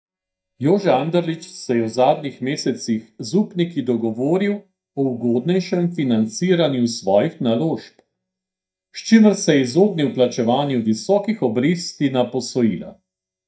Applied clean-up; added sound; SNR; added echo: neural mask model DeepFilterNet 3.